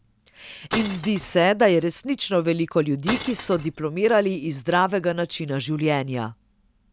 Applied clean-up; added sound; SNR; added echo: none; Glass; 10 dB; none.